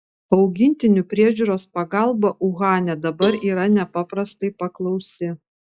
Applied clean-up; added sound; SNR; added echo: classical method log-MMSE.